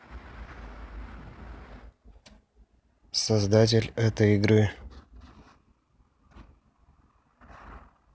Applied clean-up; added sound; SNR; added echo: none; none; none; none.